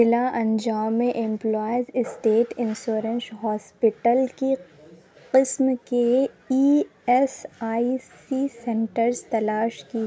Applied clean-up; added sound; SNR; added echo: none; none; none; none.